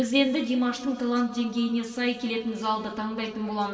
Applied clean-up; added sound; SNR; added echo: none; none; none; reverberation time 2.2 s.